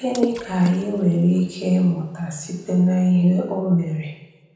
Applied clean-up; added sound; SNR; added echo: none; Water / Splash, splatter; 14 dB; reverberation time 0.9 s.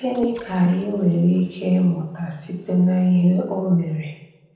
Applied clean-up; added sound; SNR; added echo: neural separator model SepFormer DNS4.